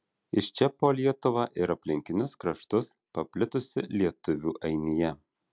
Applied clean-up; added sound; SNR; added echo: none; none; none; none.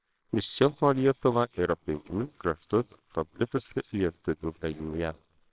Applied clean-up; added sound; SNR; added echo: neural separator model SepFormer WHAMR!.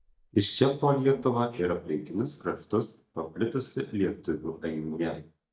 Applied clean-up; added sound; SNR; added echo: neural mask model DeepFilterNet 3.